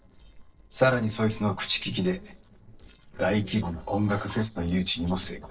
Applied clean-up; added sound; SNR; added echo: neural separator model SepFormer DNS4.